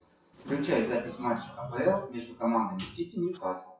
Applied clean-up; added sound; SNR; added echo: classical method WPE with log-MMSE.